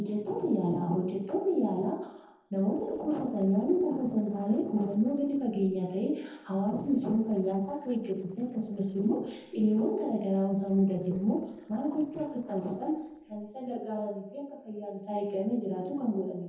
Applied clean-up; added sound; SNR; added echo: neural separator model SepFormer DNS4.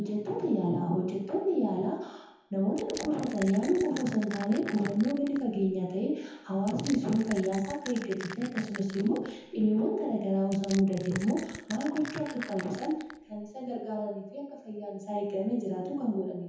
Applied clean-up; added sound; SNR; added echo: none; Crushing; 15 dB; reverberation time 1.0 s.